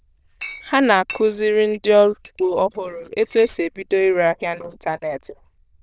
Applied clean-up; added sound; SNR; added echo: neural diffusion model UNIVERSE++.